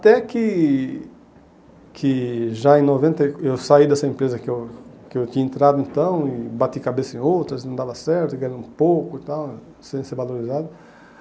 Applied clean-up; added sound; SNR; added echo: none; none; none; none.